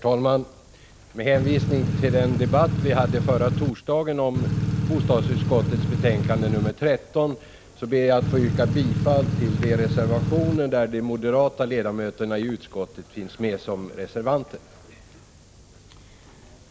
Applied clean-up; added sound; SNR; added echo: none; Engine / Truck / Car; -2 dB; none.